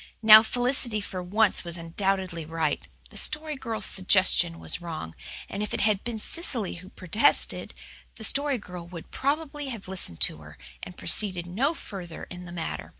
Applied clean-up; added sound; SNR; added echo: none; none; none; none.